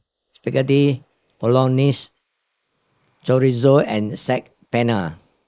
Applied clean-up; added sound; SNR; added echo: neural mask model Resemble Enhance denoiser.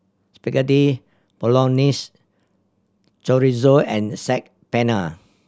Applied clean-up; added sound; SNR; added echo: none; none; none; none.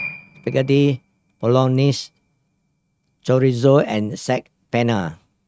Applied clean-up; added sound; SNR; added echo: neural mask model RNNoise.